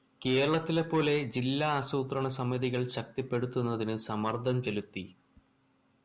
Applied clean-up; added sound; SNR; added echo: none; none; none; none.